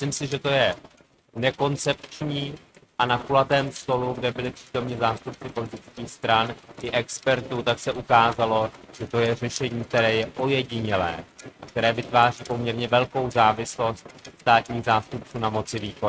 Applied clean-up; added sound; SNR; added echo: neural mask model RNNoise.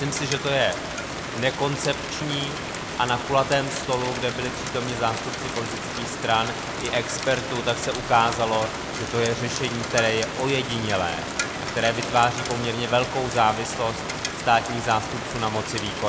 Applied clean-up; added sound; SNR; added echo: none; Rain; 5 dB; none.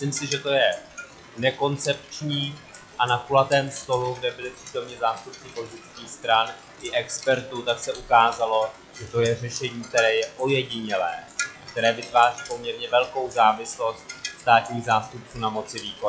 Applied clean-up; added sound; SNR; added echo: classical method log-MMSE.